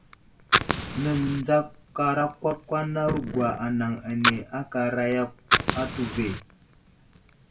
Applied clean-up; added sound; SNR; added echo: none; Fire; 3 dB; reverberation time 0.2 s.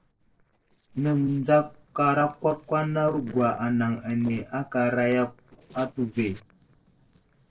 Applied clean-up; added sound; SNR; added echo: neural separator model SepFormer DNS4.